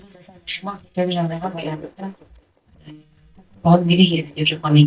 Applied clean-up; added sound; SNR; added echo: neural mask model DeepFilterNet 3.